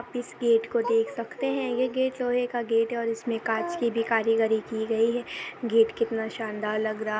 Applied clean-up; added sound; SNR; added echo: none; none; none; none.